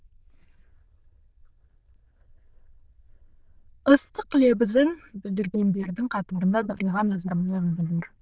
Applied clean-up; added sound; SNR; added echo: neural diffusion model UNIVERSE++.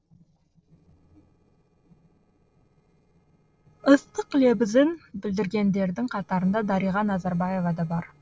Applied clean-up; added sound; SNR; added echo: neural separator model SepFormer DNS4.